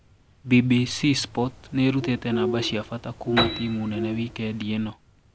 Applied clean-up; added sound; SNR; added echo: none; Bird + Piano; 7 dB; none.